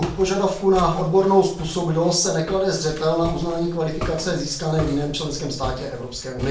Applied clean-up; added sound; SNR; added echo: none; Walk, footsteps; 12 dB; reverberation time 0.4 s.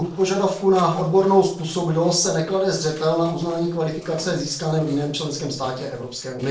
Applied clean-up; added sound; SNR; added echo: neural separator model SepFormer DNS4.